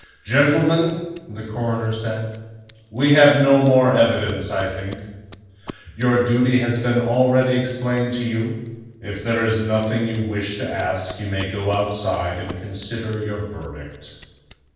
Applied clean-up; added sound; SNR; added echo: none; Scissors; 20 dB; reverberation time 1.2 s.